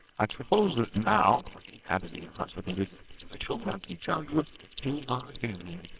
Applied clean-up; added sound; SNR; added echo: neural separator model SepFormer WHAMR!.